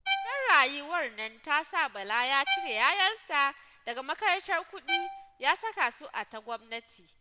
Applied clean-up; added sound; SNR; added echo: none; Bowed string instrument; 9 dB; none.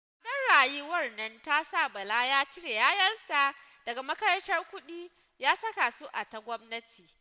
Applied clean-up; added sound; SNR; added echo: none; none; none; none.